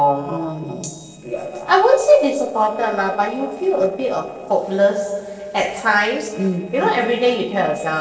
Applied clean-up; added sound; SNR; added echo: neural separator model SepFormer DNS4.